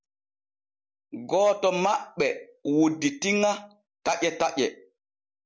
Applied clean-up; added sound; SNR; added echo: none; none; none; none.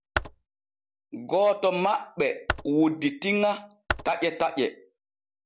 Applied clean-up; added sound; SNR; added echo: none; Computer keyboard; 8 dB; none.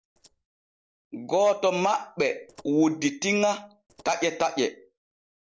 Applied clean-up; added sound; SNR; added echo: neural separator model SepFormer DNS4.